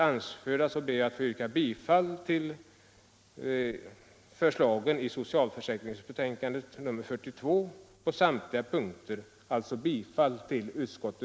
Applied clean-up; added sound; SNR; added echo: none; none; none; none.